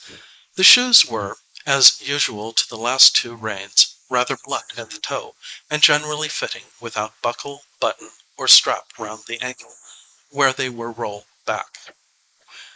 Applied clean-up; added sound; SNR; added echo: neural mask model Resemble Enhance denoiser.